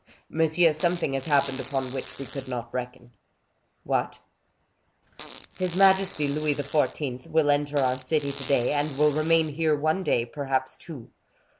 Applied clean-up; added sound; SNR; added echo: none; Fart; 15 dB; none.